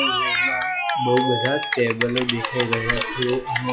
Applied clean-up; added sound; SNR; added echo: classical method log-MMSE.